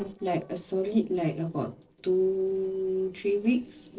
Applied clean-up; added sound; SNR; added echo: neural separator model SepFormer DNS4.